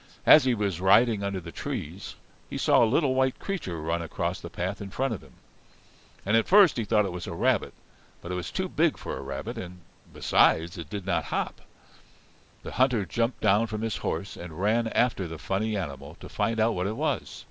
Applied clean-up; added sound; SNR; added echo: none; none; none; none.